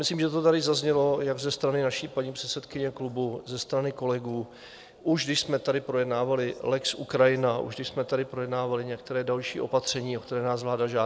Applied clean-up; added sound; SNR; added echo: none; none; none; none.